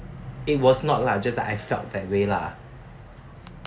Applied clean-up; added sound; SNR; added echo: none; none; none; none.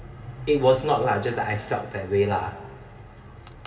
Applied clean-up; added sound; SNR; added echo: none; none; none; reverberation time 2.1 s.